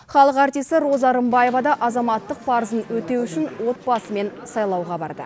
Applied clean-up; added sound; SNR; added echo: none; none; none; none.